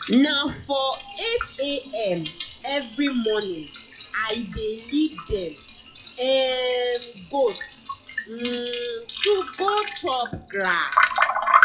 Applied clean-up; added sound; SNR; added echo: classical method WPE with log-MMSE.